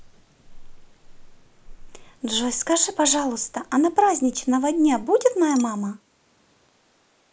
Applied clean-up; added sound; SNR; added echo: neural mask model Resemble Enhance denoiser.